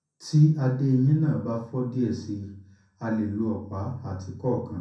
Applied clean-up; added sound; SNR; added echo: none; none; none; reverberation time 0.6 s.